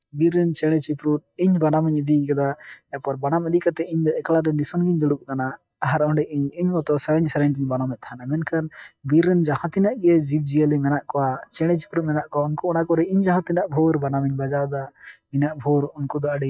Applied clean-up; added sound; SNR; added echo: neural mask model DeepFilterNet 3.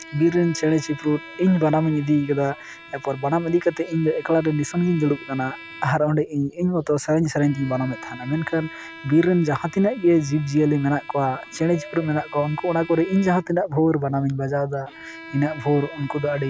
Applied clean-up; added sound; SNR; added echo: none; Bowed string instrument; 19 dB; none.